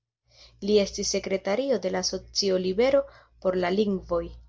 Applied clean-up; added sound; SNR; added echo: none; none; none; none.